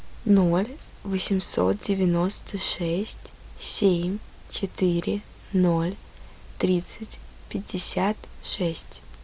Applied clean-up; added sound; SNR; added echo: none; none; none; none.